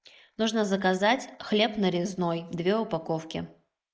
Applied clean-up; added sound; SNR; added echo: neural mask model Resemble Enhance denoiser.